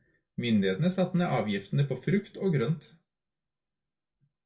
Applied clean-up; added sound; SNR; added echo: none; none; none; reverberation time 0.2 s.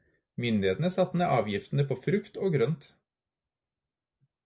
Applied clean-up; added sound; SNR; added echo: none; none; none; none.